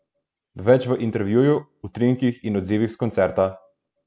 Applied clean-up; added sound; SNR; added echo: none; none; none; none.